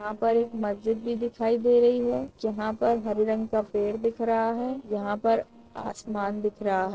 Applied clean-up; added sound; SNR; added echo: neural separator model SepFormer DNS4.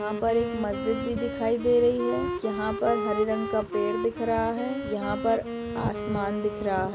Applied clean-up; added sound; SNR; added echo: none; Wind instrument, woodwind instrument; 5 dB; none.